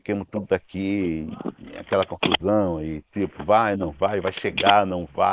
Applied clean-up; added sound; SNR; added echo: neural mask model Resemble Enhance denoiser.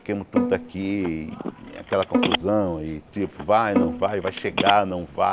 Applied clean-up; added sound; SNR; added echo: none; Bowed string instrument + Telephone; 3 dB; none.